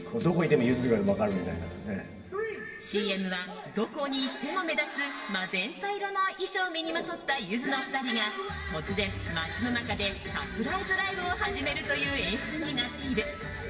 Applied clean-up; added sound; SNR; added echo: none; none; none; reverberation time 2.0 s.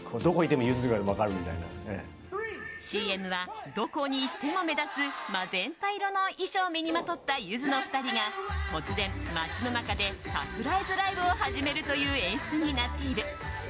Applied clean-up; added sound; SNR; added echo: none; none; none; none.